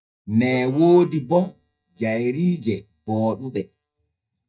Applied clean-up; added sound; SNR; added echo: neural mask model DeepFilterNet 3.